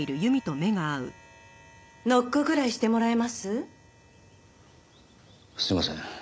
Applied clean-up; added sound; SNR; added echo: none; none; none; none.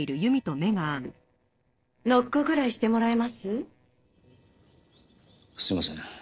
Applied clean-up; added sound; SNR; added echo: neural separator model SepFormer DNS4.